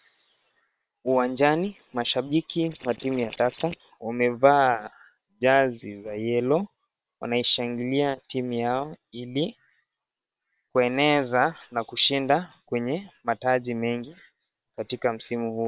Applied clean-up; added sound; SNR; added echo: neural separator model SepFormer WHAM!.